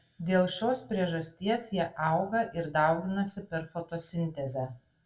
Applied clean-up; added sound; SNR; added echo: none; none; none; reverberation time 0.2 s.